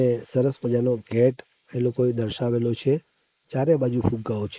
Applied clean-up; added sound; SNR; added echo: neural mask model Resemble Enhance denoiser.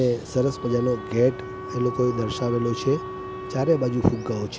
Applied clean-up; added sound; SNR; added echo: none; Wind instrument, woodwind instrument; 11 dB; none.